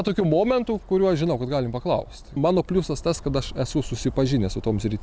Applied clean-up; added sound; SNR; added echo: none; none; none; none.